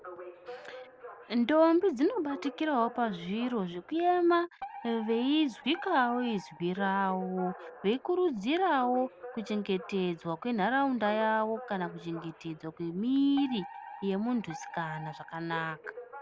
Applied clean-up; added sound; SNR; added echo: none; Alarm; 16 dB; none.